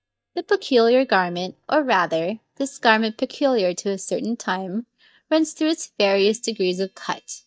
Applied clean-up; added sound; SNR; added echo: neural mask model DeepFilterNet 3.